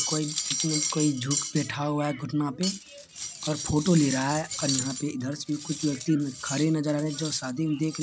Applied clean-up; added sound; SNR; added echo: none; Cutlery, silverware; 6 dB; none.